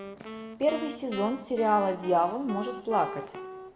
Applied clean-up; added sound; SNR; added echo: none; Wind instrument, woodwind instrument; 12 dB; reverberation time 1.2 s.